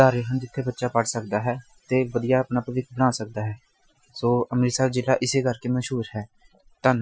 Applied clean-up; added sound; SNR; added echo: classical method Wiener filter.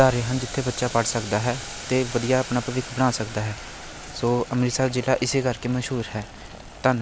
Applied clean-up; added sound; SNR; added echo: none; Boiling; 14 dB; none.